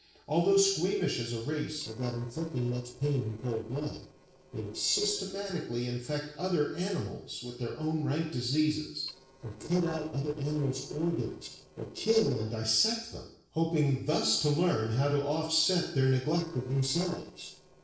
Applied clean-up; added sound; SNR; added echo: neural separator model SepFormer DNS4.